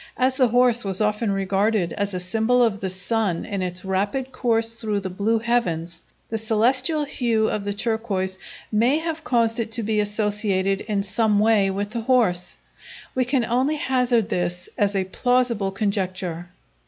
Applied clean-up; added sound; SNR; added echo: none; none; none; none.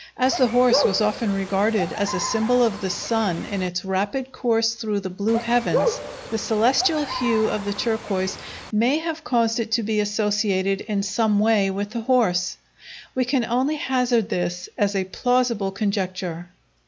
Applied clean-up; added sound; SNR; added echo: none; Bird; 7 dB; none.